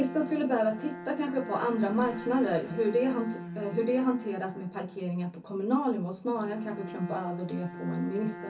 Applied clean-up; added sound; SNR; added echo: none; Bowed string instrument; 13 dB; reverberation time 0.3 s.